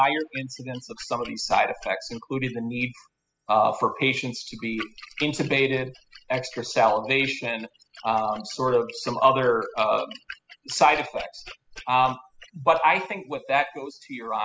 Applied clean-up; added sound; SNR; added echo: classical method spectral subtraction.